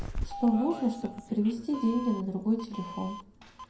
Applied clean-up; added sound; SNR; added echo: none; Doorbell; 10 dB; reverberation time 0.4 s.